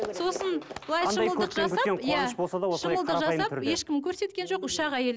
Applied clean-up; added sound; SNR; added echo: none; none; none; none.